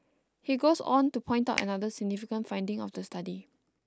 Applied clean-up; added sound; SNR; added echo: neural mask model Resemble Enhance denoiser.